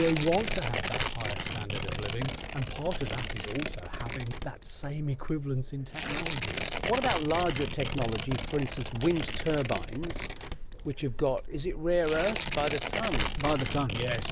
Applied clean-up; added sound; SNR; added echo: none; Tearing; 4 dB; none.